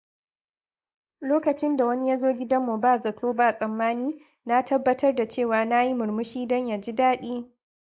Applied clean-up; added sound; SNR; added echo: neural mask model Resemble Enhance denoiser.